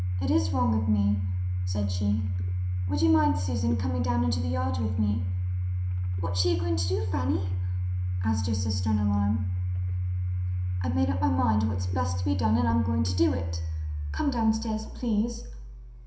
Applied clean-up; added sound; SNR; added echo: none; Domestic sounds, home sounds; -1 dB; reverberation time 0.7 s.